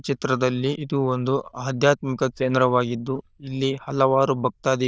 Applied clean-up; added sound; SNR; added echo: neural diffusion model UNIVERSE++.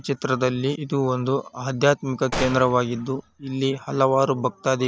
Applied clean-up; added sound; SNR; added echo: none; Gunshot, gunfire; 11 dB; none.